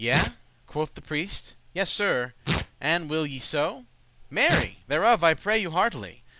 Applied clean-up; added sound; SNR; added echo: none; Tearing; 8 dB; none.